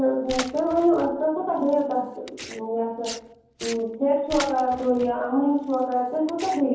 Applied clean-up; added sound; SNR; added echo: none; Tearing; 16 dB; reverberation time 0.9 s.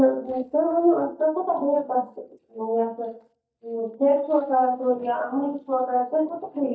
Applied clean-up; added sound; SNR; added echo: neural mask model DeepFilterNet 3.